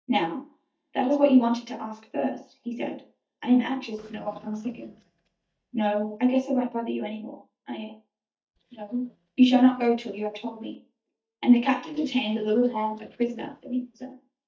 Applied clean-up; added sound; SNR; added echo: neural mask model DeepFilterNet 3.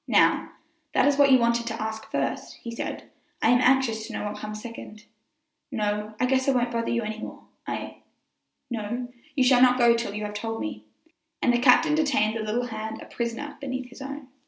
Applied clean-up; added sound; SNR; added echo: none; none; none; none.